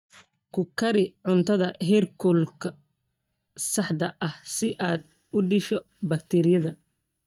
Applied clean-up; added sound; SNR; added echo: neural mask model DeepFilterNet 3.